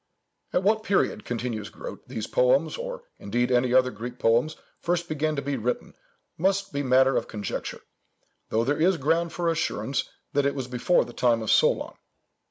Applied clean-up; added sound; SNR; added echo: none; none; none; none.